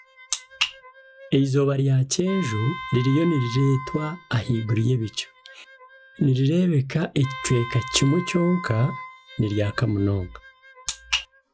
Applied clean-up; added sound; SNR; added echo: classical method log-MMSE.